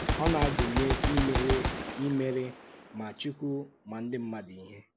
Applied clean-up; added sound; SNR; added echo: none; Gunshot, gunfire; 0 dB; none.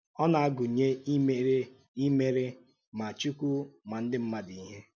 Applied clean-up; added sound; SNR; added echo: none; none; none; none.